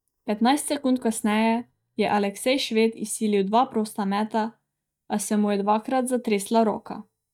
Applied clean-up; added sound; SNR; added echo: neural mask model DeepFilterNet 3.